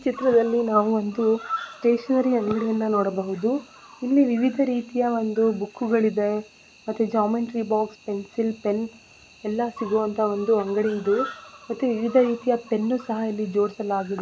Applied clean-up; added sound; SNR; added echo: none; Cricket; 18 dB; none.